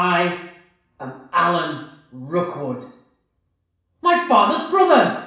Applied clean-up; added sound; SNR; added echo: none; none; none; reverberation time 0.7 s.